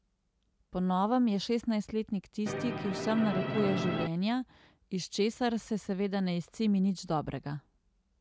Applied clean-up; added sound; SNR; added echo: none; Musical instrument; 2 dB; none.